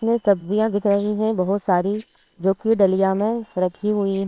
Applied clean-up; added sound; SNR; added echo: neural separator model SepFormer WHAMR!.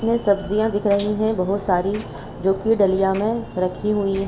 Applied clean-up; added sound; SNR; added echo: none; Engine; 17 dB; reverberation time 0.8 s.